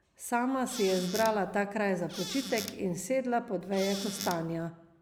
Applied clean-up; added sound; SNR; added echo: none; Squeak / Cupboard open or close; 10 dB; none.